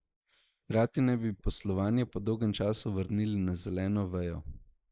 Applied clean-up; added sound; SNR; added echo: neural mask model Resemble Enhance denoiser.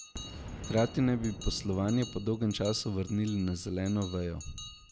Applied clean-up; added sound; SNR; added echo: none; Boom + Bell; 13 dB; none.